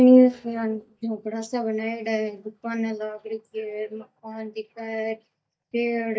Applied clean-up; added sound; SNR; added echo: neural mask model DeepFilterNet 3.